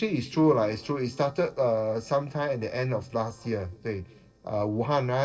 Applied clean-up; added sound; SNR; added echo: neural separator model SepFormer DNS4.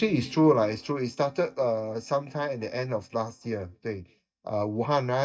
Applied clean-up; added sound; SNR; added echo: neural mask model DeepFilterNet 3.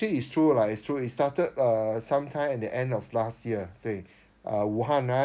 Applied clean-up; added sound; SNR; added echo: none; none; none; none.